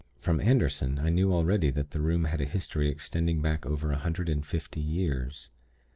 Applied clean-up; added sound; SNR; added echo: none; none; none; none.